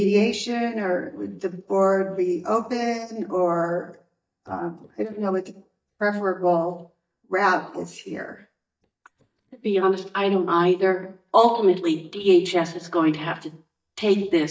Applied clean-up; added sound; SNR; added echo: neural mask model DeepFilterNet 3.